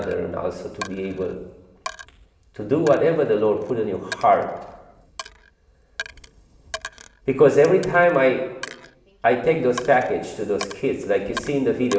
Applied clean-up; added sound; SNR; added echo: none; Coin (dropping); 17 dB; reverberation time 1.1 s.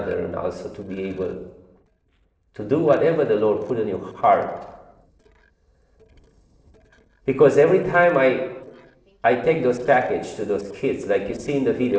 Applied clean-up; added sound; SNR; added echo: neural separator model SepFormer DNS4.